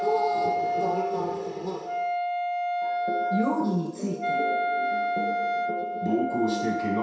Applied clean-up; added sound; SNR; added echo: none; Wind instrument, woodwind instrument; -2 dB; reverberation time 0.7 s.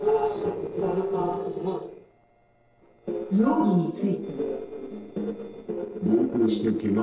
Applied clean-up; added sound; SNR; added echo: neural separator model SepFormer DNS4.